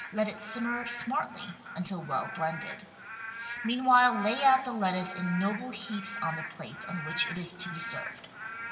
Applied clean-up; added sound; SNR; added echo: none; Rain / Frog; 10 dB; reverberation time 1.9 s.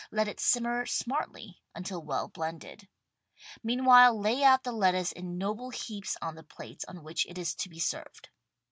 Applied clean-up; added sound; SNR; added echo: none; none; none; none.